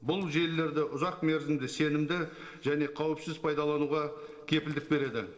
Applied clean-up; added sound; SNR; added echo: neural separator model SepFormer DNS4.